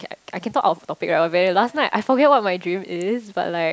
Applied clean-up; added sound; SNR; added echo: none; none; none; none.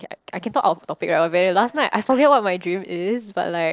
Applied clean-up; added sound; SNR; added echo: neural separator model SepFormer DNS4.